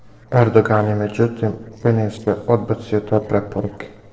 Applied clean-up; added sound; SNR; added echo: neural separator model SepFormer DNS4.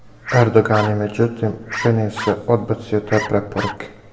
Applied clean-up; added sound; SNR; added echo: none; Bark; 11 dB; reverberation time 1.2 s.